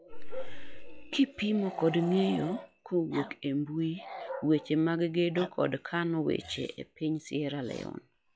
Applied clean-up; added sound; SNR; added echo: classical method log-MMSE.